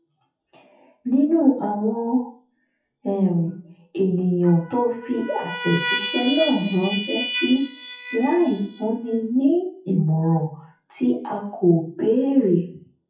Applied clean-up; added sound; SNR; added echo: classical method WPE with log-MMSE.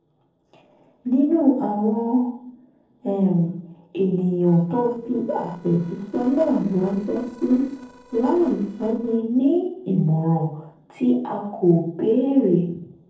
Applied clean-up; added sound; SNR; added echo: neural separator model SepFormer DNS4.